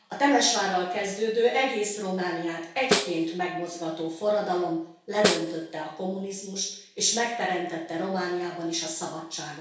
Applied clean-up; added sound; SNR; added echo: none; Snare drum; 3 dB; reverberation time 0.6 s.